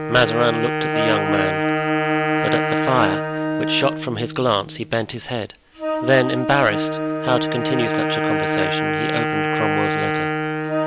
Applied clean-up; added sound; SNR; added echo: none; Wind instrument, woodwind instrument + Wind instrument, woodwind instrument; -1 dB; none.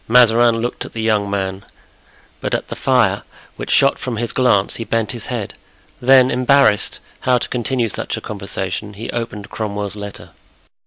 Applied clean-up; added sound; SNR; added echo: none; none; none; none.